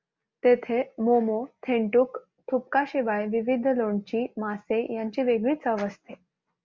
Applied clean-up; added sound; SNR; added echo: none; none; none; none.